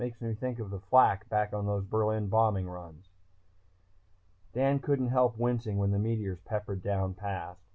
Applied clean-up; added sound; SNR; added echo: none; none; none; none.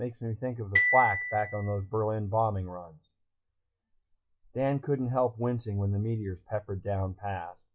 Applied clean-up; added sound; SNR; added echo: classical method log-MMSE.